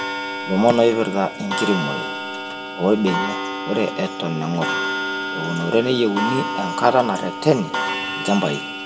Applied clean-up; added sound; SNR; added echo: none; Clock; 5 dB; reverberation time 1.9 s.